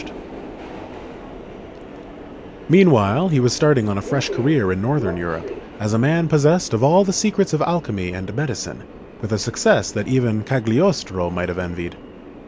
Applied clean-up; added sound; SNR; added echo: none; Subway, metro, underground; 15 dB; none.